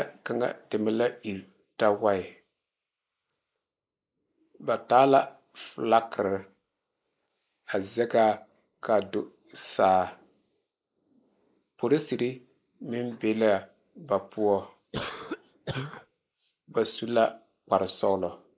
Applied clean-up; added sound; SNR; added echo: neural mask model Resemble Enhance denoiser.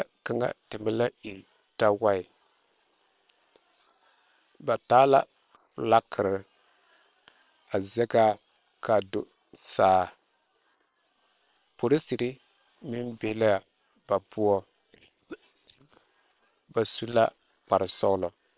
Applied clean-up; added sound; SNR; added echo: neural separator model SepFormer WHAM!.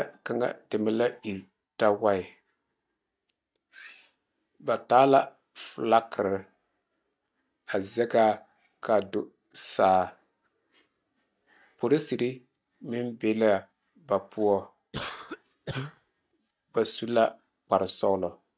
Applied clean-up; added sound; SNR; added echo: neural mask model DeepFilterNet 3.